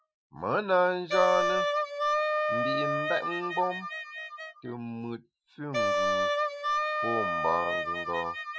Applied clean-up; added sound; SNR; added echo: classical method Wiener filter.